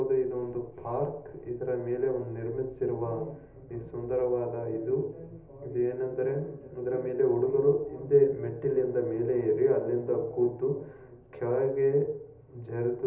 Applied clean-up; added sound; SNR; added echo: none; none; none; reverberation time 1.2 s.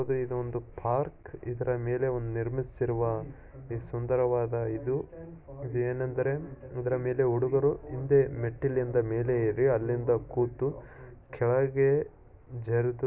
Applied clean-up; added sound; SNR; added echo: none; none; none; none.